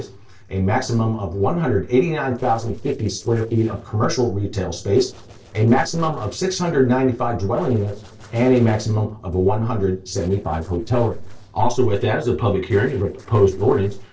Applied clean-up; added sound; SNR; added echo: neural separator model SepFormer DNS4.